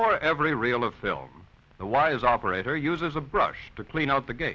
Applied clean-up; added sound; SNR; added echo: none; none; none; none.